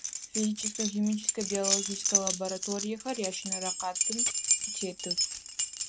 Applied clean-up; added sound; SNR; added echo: none; Keys jangling; -3 dB; none.